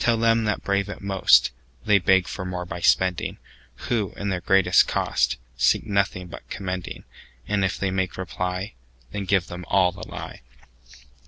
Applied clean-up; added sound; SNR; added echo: none; none; none; none.